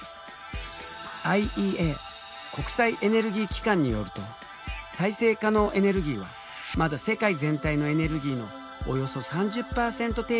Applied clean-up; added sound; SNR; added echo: none; none; none; none.